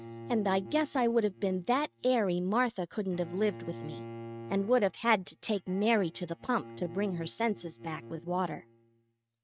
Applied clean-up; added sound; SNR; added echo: neural mask model RNNoise.